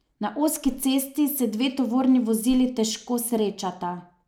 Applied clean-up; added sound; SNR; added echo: none; Whoosh, swoosh, swish; 17 dB; none.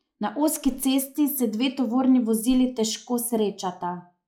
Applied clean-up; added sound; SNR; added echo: classical method log-MMSE.